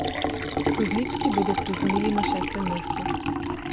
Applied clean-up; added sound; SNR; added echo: none; Liquid; -3 dB; none.